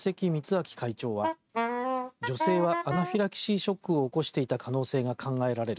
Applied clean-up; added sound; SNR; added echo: neural mask model RNNoise.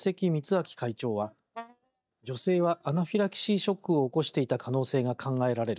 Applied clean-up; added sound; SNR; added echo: neural mask model DeepFilterNet 3.